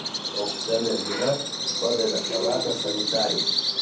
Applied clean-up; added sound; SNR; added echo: none; Bird vocalization, bird call, bird song; 0 dB; reverberation time 0.6 s.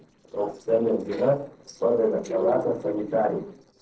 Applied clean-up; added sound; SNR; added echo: neural separator model SepFormer DNS4.